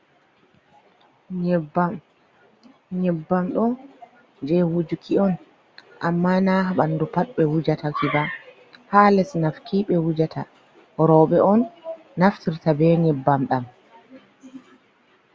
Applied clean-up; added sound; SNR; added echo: none; none; none; none.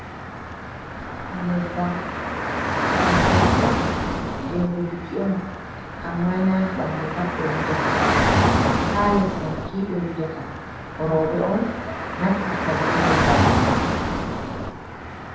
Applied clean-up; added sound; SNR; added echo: none; Traffic noise, roadway noise / Car; -3 dB; reverberation time 0.9 s.